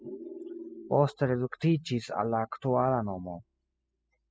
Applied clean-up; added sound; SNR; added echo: classical method spectral subtraction.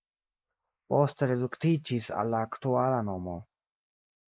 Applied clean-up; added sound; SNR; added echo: neural mask model Resemble Enhance denoiser.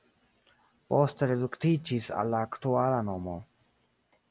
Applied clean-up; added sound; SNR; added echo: none; none; none; none.